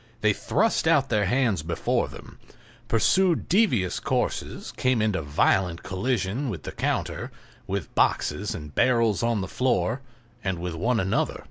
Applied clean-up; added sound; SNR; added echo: none; none; none; none.